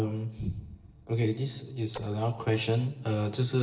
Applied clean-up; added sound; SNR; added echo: neural separator model SepFormer DNS4.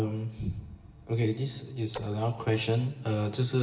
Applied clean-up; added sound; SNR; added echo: none; Splash, splatter; 17 dB; reverberation time 0.8 s.